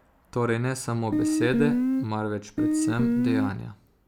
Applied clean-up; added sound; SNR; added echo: none; Guitar; -4 dB; none.